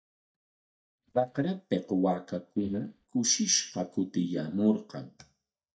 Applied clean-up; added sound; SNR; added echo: neural mask model DeepFilterNet 3.